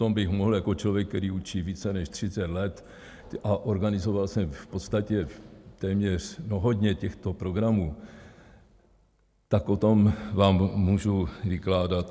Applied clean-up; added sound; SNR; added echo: none; none; none; none.